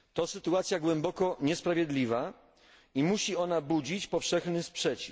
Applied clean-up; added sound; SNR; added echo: none; none; none; none.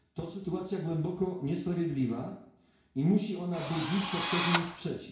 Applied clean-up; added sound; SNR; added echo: none; Drill; -2 dB; reverberation time 0.6 s.